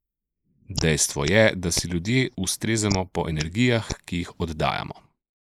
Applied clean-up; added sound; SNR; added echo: neural mask model Resemble Enhance denoiser.